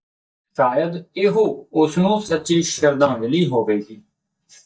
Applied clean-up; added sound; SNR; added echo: neural mask model DeepFilterNet 3.